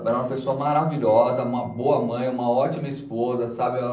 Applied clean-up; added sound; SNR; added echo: neural separator model SepFormer DNS4.